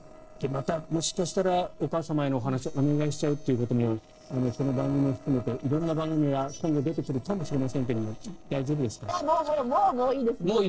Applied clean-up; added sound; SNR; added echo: neural separator model SepFormer DNS4.